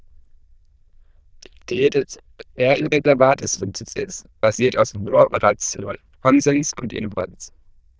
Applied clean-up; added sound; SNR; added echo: neural diffusion model UNIVERSE++.